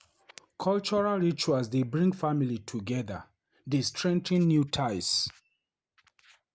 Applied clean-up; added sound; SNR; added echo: none; none; none; none.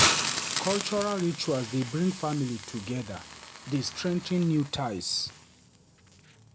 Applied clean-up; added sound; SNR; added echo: none; Hiss; 3 dB; none.